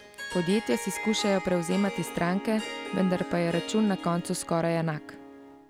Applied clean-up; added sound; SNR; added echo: none; Harp; 10 dB; none.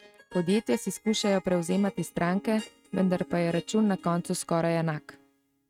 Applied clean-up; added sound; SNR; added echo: neural mask model RNNoise.